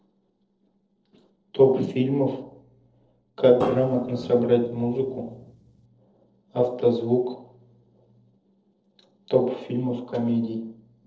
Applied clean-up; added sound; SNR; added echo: neural separator model SepFormer DNS4.